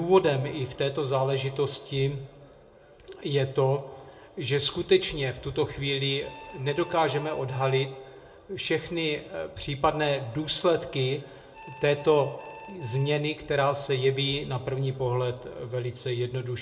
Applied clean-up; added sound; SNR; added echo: none; Alarm; 17 dB; reverberation time 0.3 s.